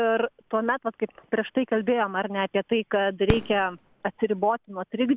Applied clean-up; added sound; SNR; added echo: none; Fireworks; 12 dB; none.